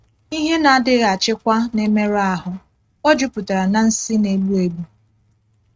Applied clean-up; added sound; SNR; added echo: neural mask model RNNoise.